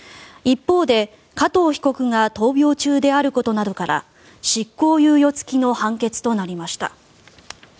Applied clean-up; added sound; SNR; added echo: none; none; none; none.